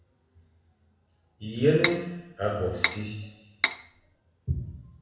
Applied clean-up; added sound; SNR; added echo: none; Cutlery, silverware; -2 dB; reverberation time 1.0 s.